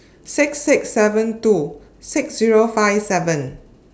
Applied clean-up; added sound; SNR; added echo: none; none; none; none.